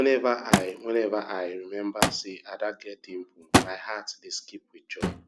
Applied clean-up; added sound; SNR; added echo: none; Thump, thud; 0 dB; none.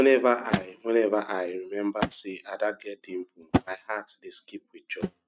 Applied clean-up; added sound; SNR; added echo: neural mask model RNNoise.